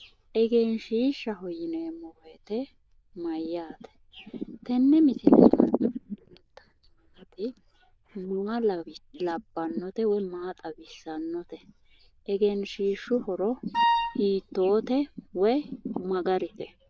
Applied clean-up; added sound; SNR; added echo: neural diffusion model UNIVERSE++.